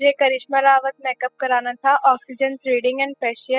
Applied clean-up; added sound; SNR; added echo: classical method spectral subtraction.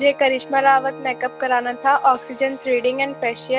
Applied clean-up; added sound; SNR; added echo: none; Organ; 18 dB; none.